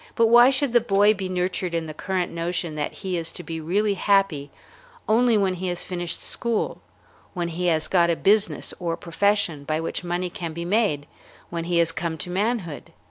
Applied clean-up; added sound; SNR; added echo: none; none; none; none.